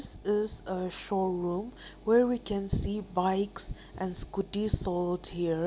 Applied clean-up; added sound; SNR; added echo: none; none; none; none.